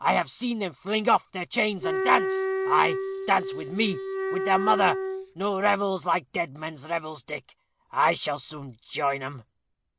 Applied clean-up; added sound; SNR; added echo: none; Wind instrument, woodwind instrument; 2 dB; none.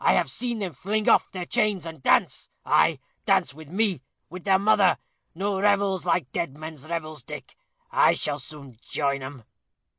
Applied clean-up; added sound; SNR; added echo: none; none; none; none.